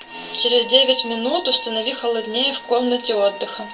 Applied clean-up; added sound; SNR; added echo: none; Bowed string instrument; 16 dB; reverberation time 0.2 s.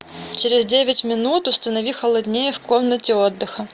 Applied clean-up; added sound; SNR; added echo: none; none; none; none.